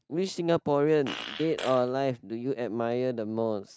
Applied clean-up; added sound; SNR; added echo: neural mask model RNNoise.